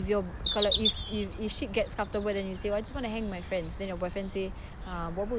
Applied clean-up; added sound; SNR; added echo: none; Bird vocalization, bird call, bird song; -3 dB; none.